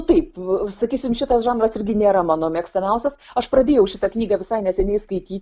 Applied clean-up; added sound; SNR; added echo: none; none; none; none.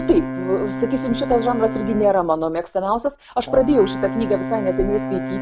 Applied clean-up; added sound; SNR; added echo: none; Brass instrument; 7 dB; none.